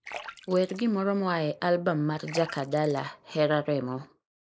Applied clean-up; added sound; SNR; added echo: neural mask model Resemble Enhance denoiser.